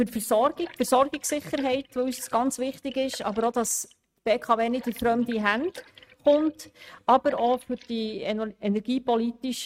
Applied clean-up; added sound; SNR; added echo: neural mask model RNNoise.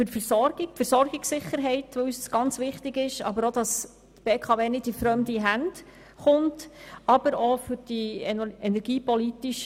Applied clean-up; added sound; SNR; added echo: none; none; none; none.